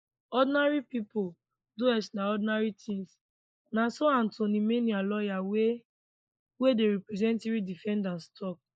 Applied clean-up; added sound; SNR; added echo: neural mask model Resemble Enhance denoiser.